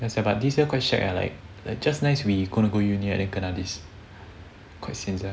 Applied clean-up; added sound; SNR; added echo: none; none; none; none.